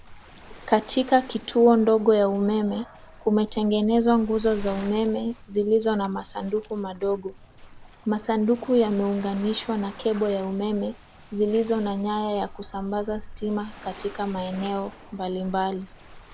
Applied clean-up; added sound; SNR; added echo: none; Waves, surf; 19 dB; none.